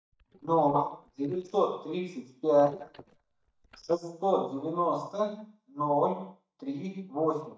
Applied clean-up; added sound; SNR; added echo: neural mask model DeepFilterNet 3.